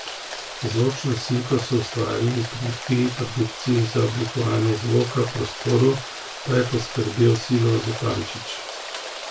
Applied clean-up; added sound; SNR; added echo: none; Rain; 11 dB; reverberation time 0.2 s.